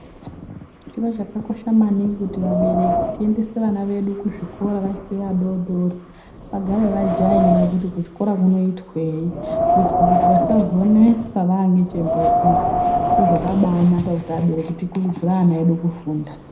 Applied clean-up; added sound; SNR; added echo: none; Wind; 4 dB; reverberation time 0.7 s.